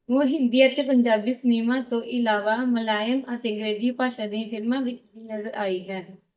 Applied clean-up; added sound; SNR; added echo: neural mask model DeepFilterNet 3.